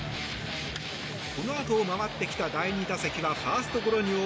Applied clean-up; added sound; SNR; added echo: none; none; none; none.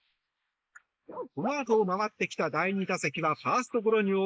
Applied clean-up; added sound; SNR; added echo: neural mask model Resemble Enhance denoiser.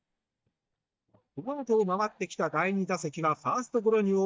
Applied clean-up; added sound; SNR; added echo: neural mask model DeepFilterNet 3.